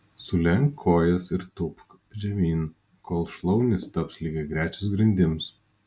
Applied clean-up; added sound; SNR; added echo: none; none; none; none.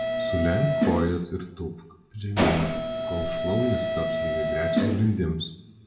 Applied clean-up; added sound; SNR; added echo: none; Mechanisms; 0 dB; reverberation time 0.7 s.